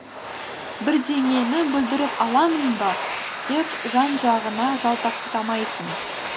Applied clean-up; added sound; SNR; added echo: none; Domestic sounds, home sounds; 7 dB; none.